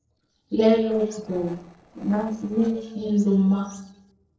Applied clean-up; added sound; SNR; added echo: neural separator model SepFormer DNS4.